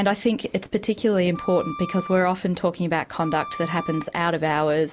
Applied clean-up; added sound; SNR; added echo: none; Wind instrument, woodwind instrument; 14 dB; none.